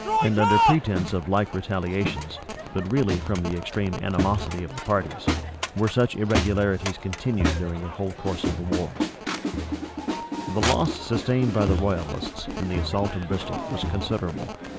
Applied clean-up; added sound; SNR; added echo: none; Crowd; 2 dB; none.